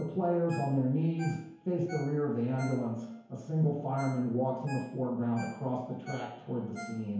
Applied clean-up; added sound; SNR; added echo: none; Ringtone; 17 dB; reverberation time 1.0 s.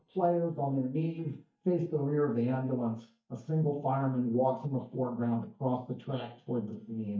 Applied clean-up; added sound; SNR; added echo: neural mask model DeepFilterNet 3.